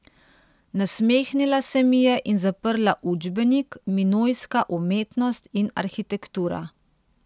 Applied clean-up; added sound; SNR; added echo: none; none; none; none.